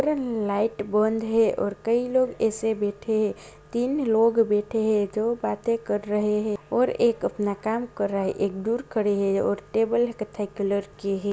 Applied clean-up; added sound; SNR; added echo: none; none; none; none.